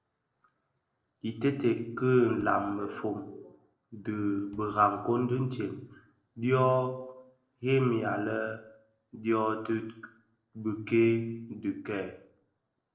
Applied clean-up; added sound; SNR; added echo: neural separator model SepFormer DNS4.